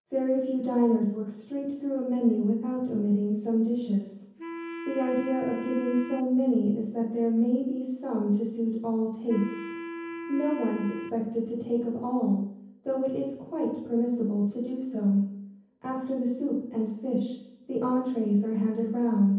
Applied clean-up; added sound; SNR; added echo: none; Wind instrument, woodwind instrument; 11 dB; reverberation time 0.9 s.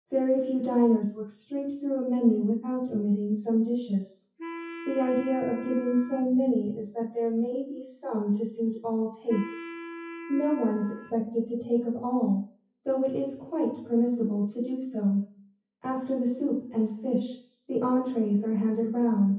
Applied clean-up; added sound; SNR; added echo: classical method WPE with log-MMSE.